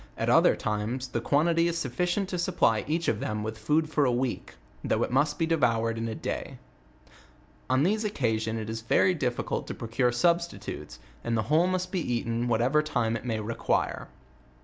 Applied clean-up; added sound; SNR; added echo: none; none; none; none.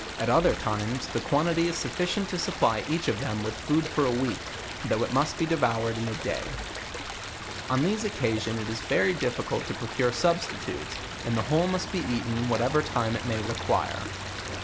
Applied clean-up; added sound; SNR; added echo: none; Stream; 8 dB; none.